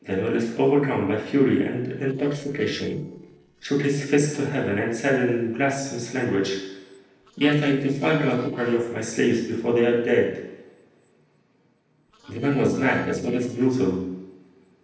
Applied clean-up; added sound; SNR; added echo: neural separator model SepFormer DNS4.